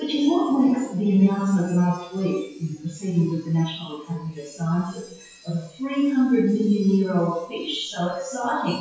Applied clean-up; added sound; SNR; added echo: classical method WPE with log-MMSE.